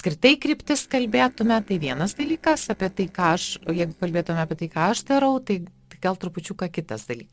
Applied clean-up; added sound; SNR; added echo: neural separator model SepFormer DNS4.